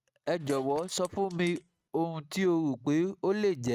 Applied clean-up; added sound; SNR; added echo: neural mask model RNNoise.